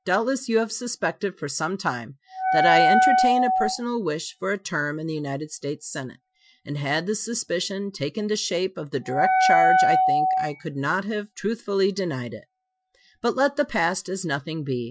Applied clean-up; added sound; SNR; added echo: classical method Wiener filter.